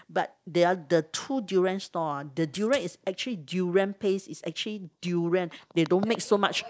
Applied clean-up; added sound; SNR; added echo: neural mask model DeepFilterNet 3.